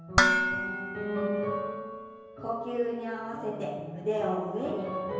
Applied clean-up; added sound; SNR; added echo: none; Dishes, pots, and pans; -3 dB; reverberation time 1.2 s.